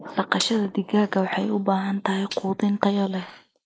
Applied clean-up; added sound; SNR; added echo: neural mask model Resemble Enhance denoiser.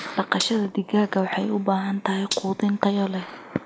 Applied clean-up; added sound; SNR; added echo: none; Gunshot, gunfire; 12 dB; none.